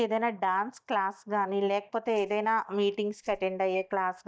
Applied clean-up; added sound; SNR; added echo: neural mask model DeepFilterNet 3.